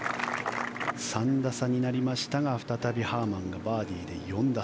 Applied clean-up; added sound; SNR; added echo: none; Musical instrument; 13 dB; none.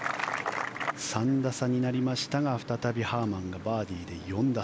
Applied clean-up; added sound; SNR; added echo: none; none; none; none.